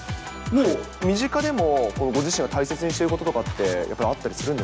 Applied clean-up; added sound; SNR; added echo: none; none; none; none.